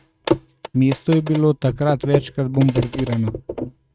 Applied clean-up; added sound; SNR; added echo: neural mask model RNNoise.